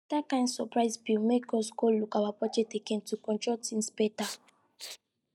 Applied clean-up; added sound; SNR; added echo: neural mask model DeepFilterNet 3.